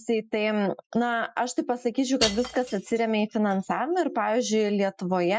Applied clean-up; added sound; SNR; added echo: classical method Wiener filter.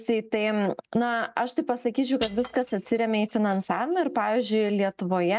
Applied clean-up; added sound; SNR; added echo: neural mask model RNNoise.